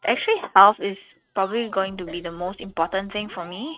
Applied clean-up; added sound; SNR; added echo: neural mask model RNNoise.